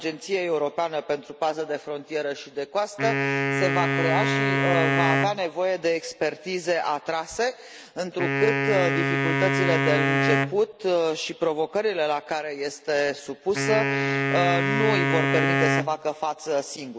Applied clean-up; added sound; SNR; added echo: none; Wind instrument, woodwind instrument; -1 dB; none.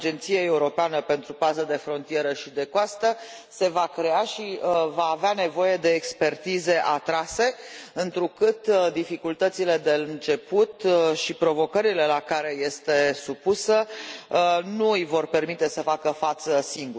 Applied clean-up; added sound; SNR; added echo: none; none; none; none.